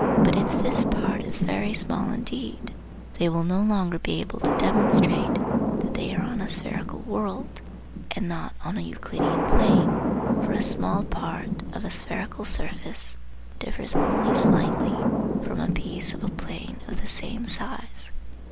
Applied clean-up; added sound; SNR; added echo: none; Thunder; -2 dB; none.